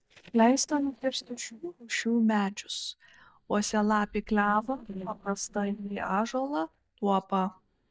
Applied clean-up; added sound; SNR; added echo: neural mask model DeepFilterNet 3.